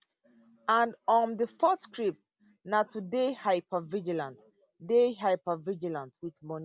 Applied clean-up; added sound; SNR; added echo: none; none; none; none.